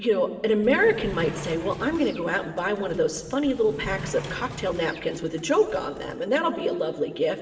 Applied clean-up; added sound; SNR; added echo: none; Sliding door; 14 dB; reverberation time 2.7 s.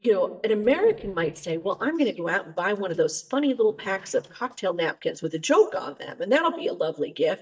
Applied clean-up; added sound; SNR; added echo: neural mask model DeepFilterNet 3.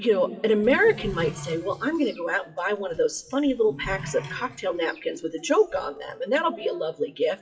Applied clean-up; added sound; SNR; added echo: classical method WPE with log-MMSE.